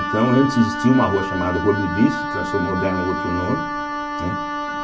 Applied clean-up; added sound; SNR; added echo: none; Wind instrument, woodwind instrument; 4 dB; reverberation time 0.2 s.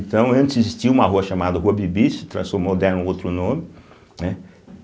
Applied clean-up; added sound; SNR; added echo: none; none; none; none.